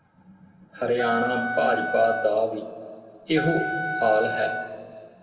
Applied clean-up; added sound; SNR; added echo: none; Wind instrument, woodwind instrument; 4 dB; reverberation time 1.5 s.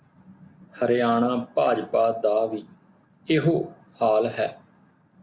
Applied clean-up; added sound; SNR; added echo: none; none; none; none.